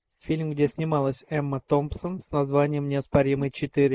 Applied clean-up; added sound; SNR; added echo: neural mask model Resemble Enhance denoiser.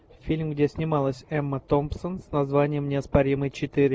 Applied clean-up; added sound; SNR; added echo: none; none; none; none.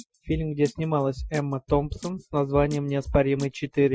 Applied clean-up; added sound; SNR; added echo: classical method Wiener filter.